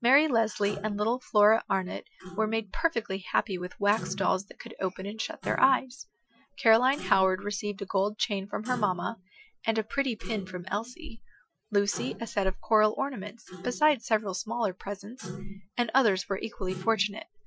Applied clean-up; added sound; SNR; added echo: classical method Wiener filter.